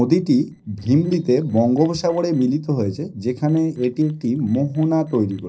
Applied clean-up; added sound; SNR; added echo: neural separator model SepFormer DNS4.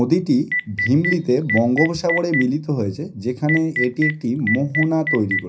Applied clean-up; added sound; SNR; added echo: none; Telephone; 5 dB; reverberation time 0.4 s.